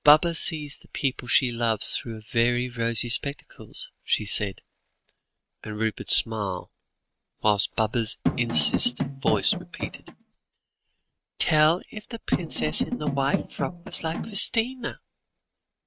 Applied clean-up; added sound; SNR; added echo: neural mask model RNNoise.